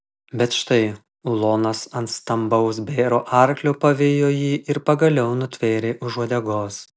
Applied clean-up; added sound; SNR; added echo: none; none; none; none.